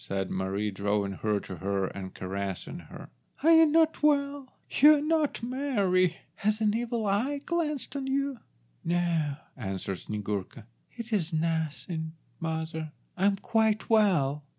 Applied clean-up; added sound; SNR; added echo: none; none; none; none.